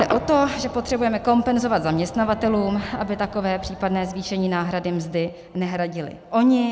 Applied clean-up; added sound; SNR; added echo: none; Crowd / Cheering / Fireworks; 14 dB; none.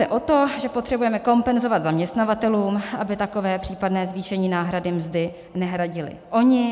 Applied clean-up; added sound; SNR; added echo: none; none; none; none.